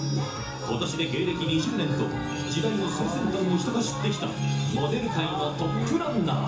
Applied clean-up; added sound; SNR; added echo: none; Bowed string instrument; 12 dB; reverberation time 0.7 s.